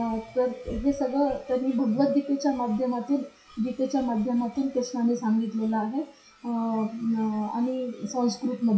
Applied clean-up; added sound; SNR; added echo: classical method WPE with log-MMSE.